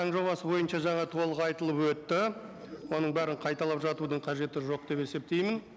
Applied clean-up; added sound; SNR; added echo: none; none; none; none.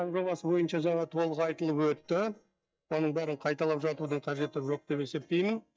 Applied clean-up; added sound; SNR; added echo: neural mask model DeepFilterNet 3.